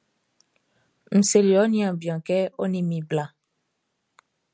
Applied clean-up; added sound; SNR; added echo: none; none; none; none.